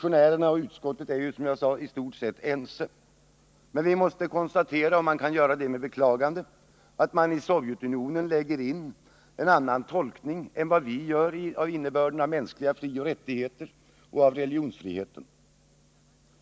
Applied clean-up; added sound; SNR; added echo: none; none; none; none.